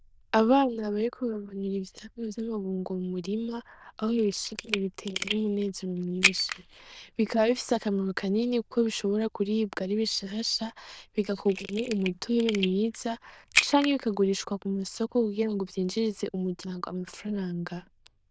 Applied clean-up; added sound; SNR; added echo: neural diffusion model UNIVERSE++.